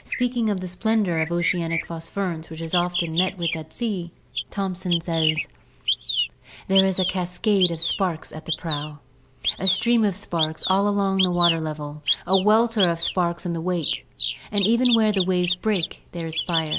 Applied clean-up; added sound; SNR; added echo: none; Bird vocalization, bird call, bird song; 5 dB; none.